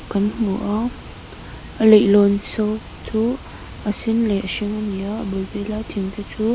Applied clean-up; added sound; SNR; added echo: none; Water; 16 dB; none.